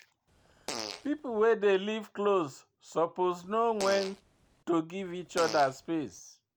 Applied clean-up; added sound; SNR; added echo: none; Fart; 12 dB; none.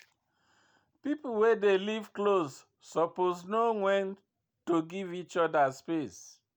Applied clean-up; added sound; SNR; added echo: none; none; none; none.